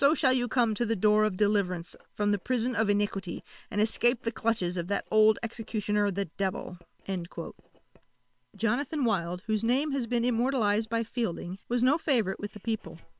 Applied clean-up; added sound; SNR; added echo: neural separator model SepFormer WHAM!.